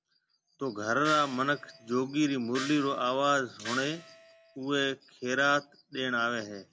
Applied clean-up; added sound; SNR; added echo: none; Gong; 13 dB; none.